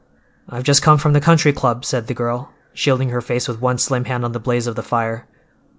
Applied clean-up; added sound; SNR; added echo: none; none; none; none.